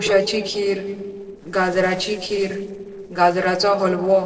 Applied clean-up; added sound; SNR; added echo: neural separator model SepFormer DNS4.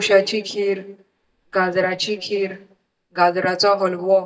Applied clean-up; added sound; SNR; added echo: neural mask model DeepFilterNet 3.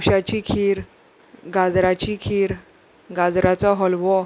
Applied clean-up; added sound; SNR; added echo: none; none; none; none.